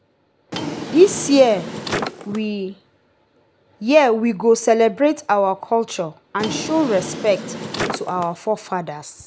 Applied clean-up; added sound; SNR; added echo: none; Drawer open or close; 10 dB; none.